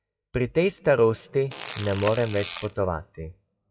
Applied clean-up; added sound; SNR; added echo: classical method WPE with log-MMSE.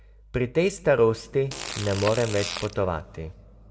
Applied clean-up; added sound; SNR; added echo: none; Fart; 11 dB; reverberation time 2.0 s.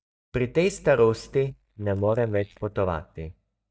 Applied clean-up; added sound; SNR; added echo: neural mask model DeepFilterNet 3.